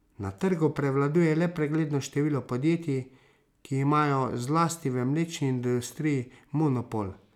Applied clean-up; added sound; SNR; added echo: none; none; none; none.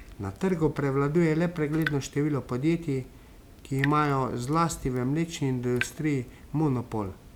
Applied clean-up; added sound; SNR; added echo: none; Drip / Water tap, faucet; 15 dB; none.